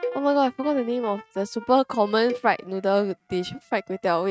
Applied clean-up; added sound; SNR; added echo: neural mask model RNNoise.